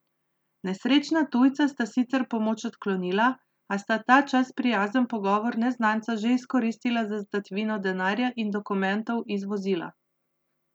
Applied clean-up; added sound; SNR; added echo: none; none; none; none.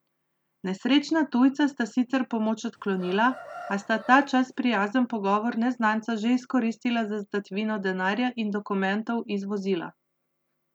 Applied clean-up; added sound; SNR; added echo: none; Chicken, rooster; 17 dB; none.